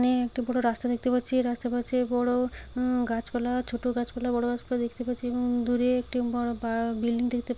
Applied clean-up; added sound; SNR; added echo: none; none; none; none.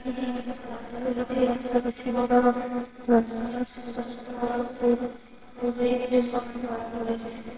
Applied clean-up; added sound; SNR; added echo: neural separator model SepFormer WHAMR!.